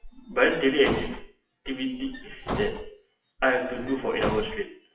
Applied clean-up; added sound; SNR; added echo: classical method WPE with log-MMSE.